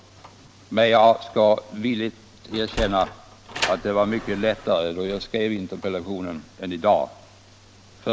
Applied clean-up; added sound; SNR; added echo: none; Sliding door; 15 dB; none.